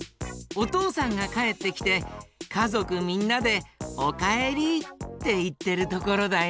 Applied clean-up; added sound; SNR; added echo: none; none; none; none.